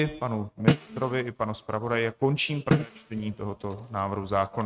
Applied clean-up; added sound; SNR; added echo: neural mask model RNNoise.